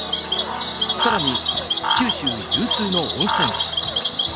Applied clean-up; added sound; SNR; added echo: none; Cricket / Frog; -5 dB; none.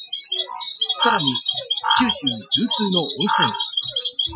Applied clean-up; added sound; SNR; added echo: classical method Wiener filter.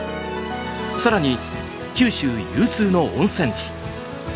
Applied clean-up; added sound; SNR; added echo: none; none; none; none.